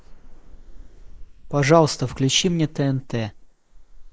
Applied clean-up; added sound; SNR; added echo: neural mask model Resemble Enhance denoiser.